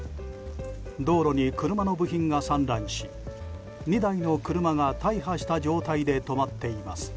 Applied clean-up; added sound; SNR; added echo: none; none; none; none.